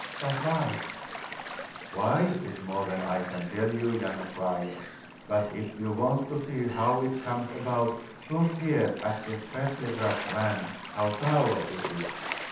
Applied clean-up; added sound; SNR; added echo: none; Gull, seagull / Waves, surf; 10 dB; reverberation time 0.8 s.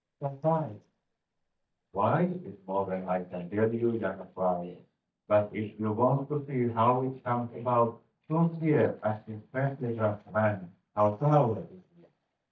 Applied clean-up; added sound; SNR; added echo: neural mask model DeepFilterNet 3.